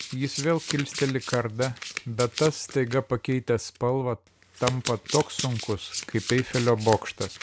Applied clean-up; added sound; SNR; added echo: none; Domestic sounds, home sounds; 10 dB; none.